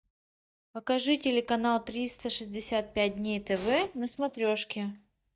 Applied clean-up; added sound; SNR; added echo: neural mask model DeepFilterNet 3.